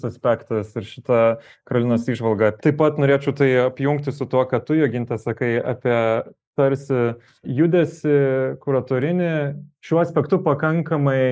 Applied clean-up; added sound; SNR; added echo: neural mask model Resemble Enhance denoiser.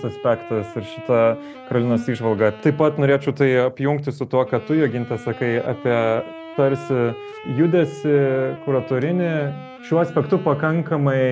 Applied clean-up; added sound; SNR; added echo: none; Wind instrument, woodwind instrument; 17 dB; none.